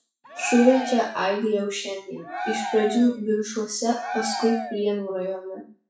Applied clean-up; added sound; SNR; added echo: classical method WPE with log-MMSE.